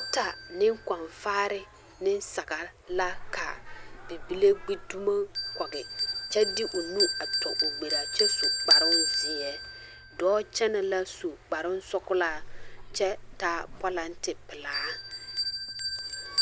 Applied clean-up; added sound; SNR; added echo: none; Bell; 2 dB; none.